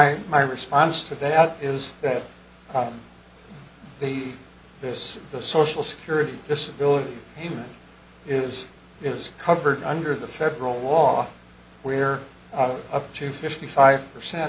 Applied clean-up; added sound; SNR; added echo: none; none; none; none.